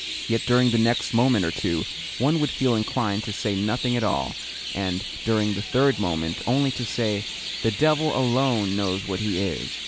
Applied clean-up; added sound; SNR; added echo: none; Chirp, tweet; 8 dB; none.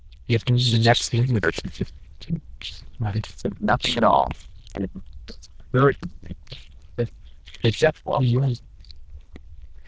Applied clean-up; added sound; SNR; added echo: neural diffusion model UNIVERSE++.